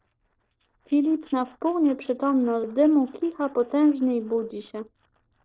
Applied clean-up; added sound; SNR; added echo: neural separator model SepFormer DNS4.